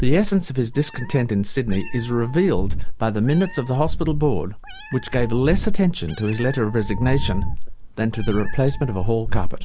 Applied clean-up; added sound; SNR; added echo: none; Meow; 1 dB; none.